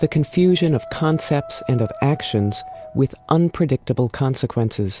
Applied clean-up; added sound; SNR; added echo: none; none; none; none.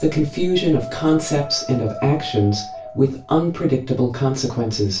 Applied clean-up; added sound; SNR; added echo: none; none; none; reverberation time 0.3 s.